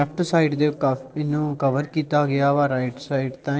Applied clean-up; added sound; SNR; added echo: neural separator model SepFormer DNS4.